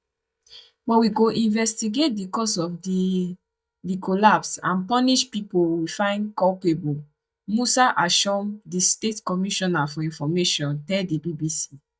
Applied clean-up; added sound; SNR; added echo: neural mask model DeepFilterNet 3.